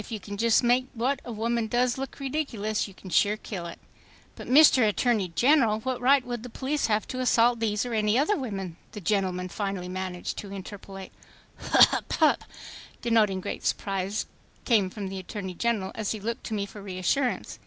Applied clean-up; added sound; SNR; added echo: none; none; none; none.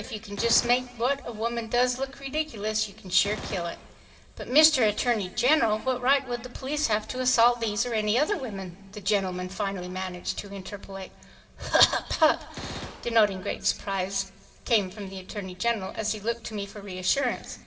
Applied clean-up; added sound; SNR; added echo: none; Gunshot, gunfire; 16 dB; reverberation time 1.8 s.